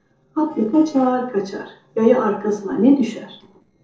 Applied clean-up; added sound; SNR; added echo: neural separator model SepFormer DNS4.